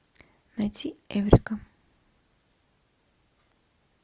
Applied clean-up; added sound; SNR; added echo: none; none; none; none.